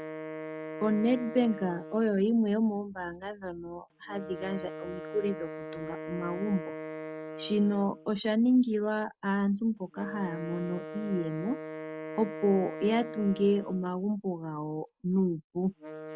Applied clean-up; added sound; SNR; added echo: none; Wind instrument, woodwind instrument; 11 dB; none.